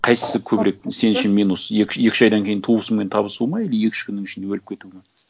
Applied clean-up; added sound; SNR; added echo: none; none; none; none.